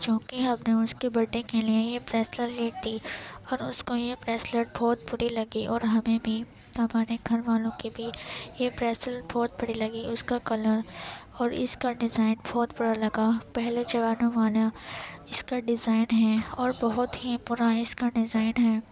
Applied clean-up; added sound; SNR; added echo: none; none; none; none.